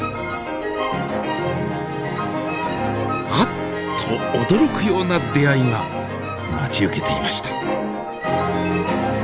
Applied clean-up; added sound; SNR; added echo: none; Trumpet + Guitar; 17 dB; none.